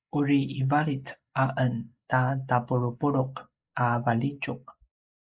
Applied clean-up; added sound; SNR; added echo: neural mask model Resemble Enhance denoiser.